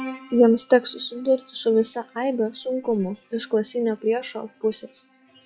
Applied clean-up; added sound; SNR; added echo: classical method log-MMSE.